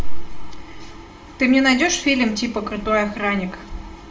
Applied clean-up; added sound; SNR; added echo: none; none; none; reverberation time 0.3 s.